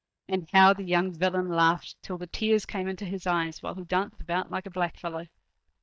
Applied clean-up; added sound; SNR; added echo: neural mask model DeepFilterNet 3.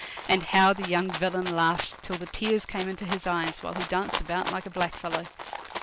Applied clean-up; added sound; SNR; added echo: none; Rattle (instrument); 8 dB; none.